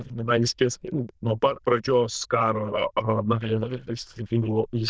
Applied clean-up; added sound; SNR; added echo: neural diffusion model UNIVERSE++.